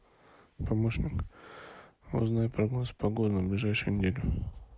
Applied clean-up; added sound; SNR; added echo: none; none; none; none.